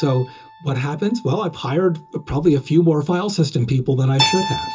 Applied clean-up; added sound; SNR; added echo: none; Keyboard (musical); 10 dB; reverberation time 0.2 s.